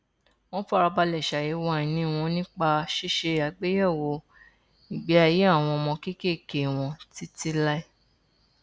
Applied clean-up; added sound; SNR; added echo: none; none; none; none.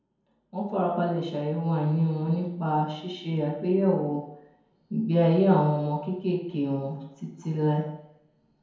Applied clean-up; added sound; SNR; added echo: none; none; none; reverberation time 0.9 s.